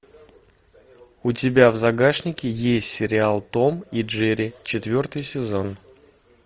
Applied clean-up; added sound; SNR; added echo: none; none; none; none.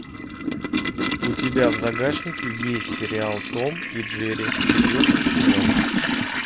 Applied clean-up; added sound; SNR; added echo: none; Toilet flush; -5 dB; none.